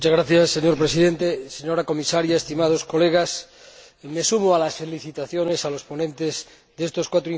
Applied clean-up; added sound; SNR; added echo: none; none; none; none.